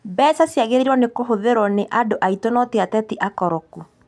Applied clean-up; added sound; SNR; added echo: none; none; none; none.